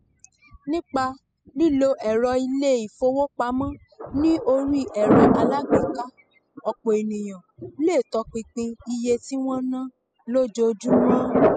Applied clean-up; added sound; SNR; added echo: classical method spectral subtraction.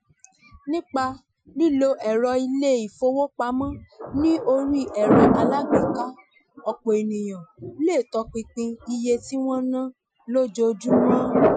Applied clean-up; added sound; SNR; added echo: classical method Wiener filter.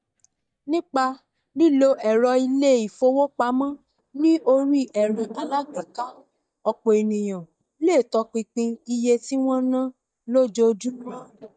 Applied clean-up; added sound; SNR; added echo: neural mask model DeepFilterNet 3.